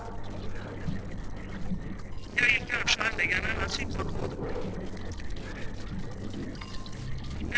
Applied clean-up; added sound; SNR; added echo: neural separator model SepFormer DNS4.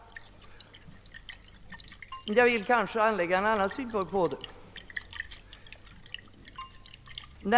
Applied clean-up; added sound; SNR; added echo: none; Splash, splatter + Keyboard (musical); 16 dB; none.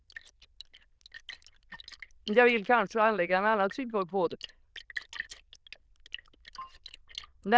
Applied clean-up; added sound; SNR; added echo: neural diffusion model UNIVERSE++.